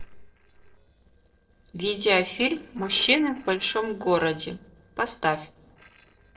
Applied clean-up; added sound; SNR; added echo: neural separator model SepFormer DNS4.